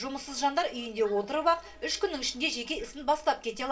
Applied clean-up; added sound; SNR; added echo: none; none; none; reverberation time 0.2 s.